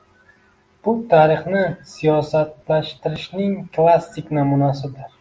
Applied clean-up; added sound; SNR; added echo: none; none; none; none.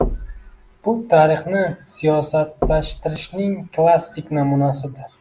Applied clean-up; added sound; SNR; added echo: none; Knock; 10 dB; none.